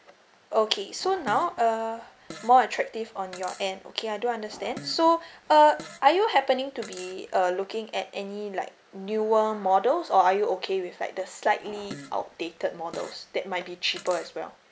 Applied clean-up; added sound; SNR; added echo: none; Fart; 20 dB; none.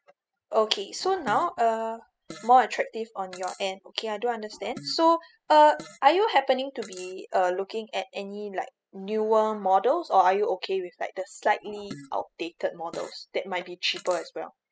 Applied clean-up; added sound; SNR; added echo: classical method spectral subtraction.